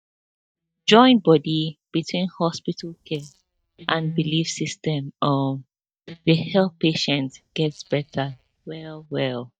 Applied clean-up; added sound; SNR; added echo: neural mask model DeepFilterNet 3.